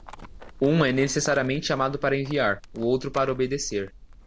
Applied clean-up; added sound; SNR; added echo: none; Livestock, farm animals, working animals; 18 dB; none.